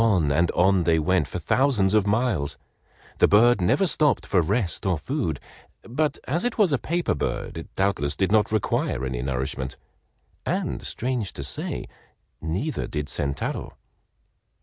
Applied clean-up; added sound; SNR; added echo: none; none; none; none.